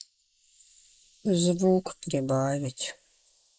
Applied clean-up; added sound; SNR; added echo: neural mask model Resemble Enhance denoiser.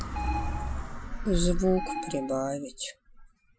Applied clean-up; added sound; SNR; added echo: classical method Wiener filter.